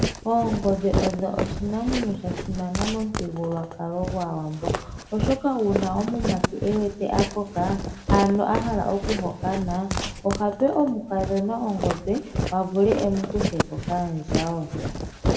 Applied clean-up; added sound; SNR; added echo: none; Walk, footsteps; 3 dB; reverberation time 0.7 s.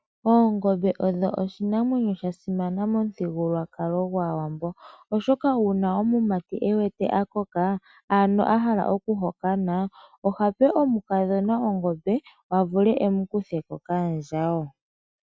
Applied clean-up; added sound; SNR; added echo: none; none; none; none.